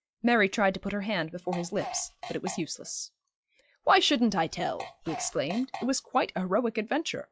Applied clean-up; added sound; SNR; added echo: classical method log-MMSE.